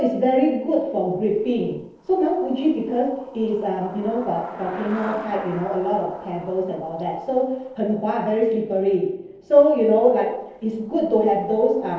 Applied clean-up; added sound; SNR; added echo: neural separator model SepFormer DNS4.